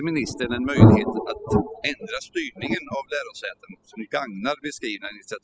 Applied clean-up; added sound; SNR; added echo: classical method spectral subtraction.